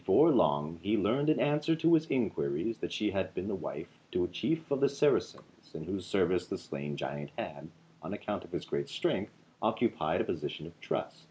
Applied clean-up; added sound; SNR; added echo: none; none; none; none.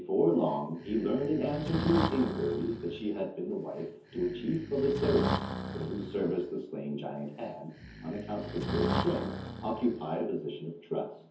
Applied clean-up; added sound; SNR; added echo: none; Breathing; 5 dB; reverberation time 0.5 s.